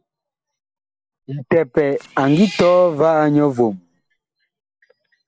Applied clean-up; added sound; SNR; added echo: none; Cat; 19 dB; none.